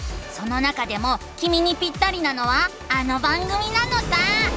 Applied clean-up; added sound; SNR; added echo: none; none; none; none.